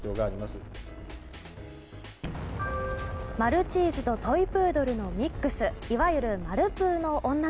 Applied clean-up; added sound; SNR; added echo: none; Explosion; 9 dB; none.